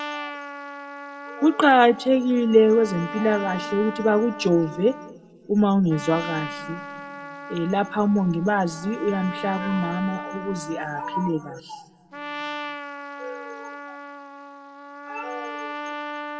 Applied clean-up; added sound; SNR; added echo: none; Trumpet; 11 dB; reverberation time 2.2 s.